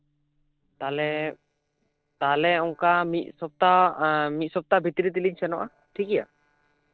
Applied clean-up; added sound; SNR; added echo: neural separator model SepFormer DNS4.